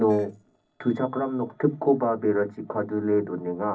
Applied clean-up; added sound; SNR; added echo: neural separator model SepFormer DNS4.